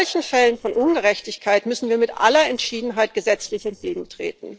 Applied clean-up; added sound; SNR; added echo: neural separator model SepFormer DNS4.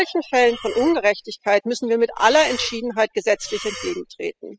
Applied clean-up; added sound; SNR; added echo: classical method spectral subtraction.